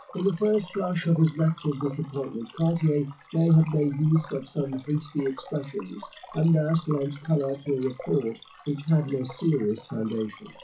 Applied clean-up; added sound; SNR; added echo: classical method WPE with log-MMSE.